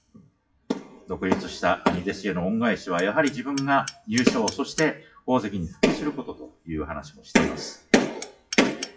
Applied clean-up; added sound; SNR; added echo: classical method WPE with log-MMSE.